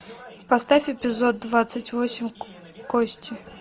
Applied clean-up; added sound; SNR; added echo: none; none; none; none.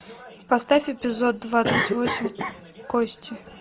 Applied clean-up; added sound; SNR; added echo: none; Cough; 6 dB; none.